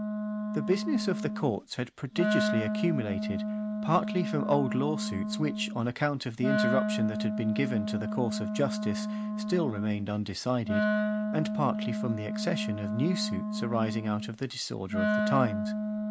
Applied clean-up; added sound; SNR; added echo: none; Wind instrument, woodwind instrument; 0 dB; none.